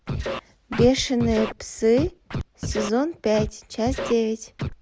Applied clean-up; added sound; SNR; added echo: none; Scratching (performance technique); 7 dB; none.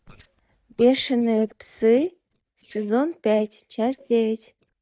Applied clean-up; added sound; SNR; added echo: neural mask model DeepFilterNet 3.